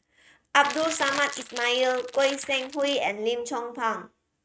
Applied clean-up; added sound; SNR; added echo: neural mask model RNNoise.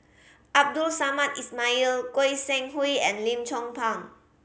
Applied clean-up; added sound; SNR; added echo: none; none; none; none.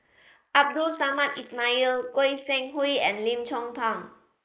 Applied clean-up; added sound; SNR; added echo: neural mask model Resemble Enhance denoiser.